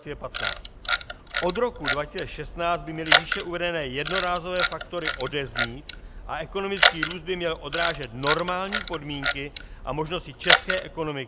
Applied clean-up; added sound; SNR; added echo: none; Camera; -2 dB; none.